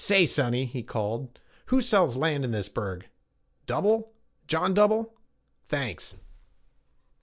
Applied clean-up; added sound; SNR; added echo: none; none; none; none.